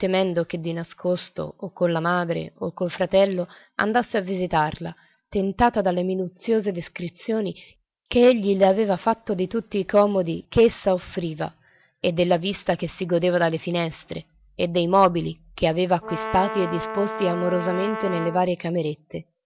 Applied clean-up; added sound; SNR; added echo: none; Brass instrument; 8 dB; none.